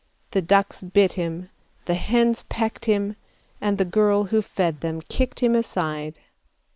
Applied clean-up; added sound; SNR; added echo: neural mask model Resemble Enhance denoiser.